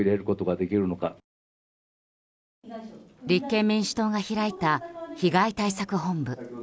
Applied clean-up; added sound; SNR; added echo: none; none; none; none.